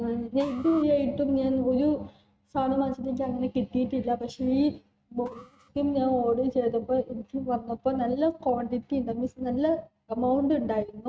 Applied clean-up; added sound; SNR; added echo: neural mask model RNNoise.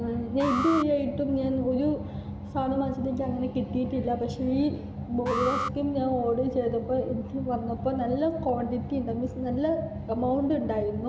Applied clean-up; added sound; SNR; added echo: none; Alarm; 8 dB; none.